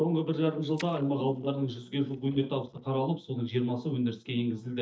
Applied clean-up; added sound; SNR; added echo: neural mask model DeepFilterNet 3.